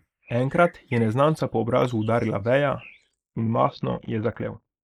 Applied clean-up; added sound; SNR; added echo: neural mask model Resemble Enhance denoiser.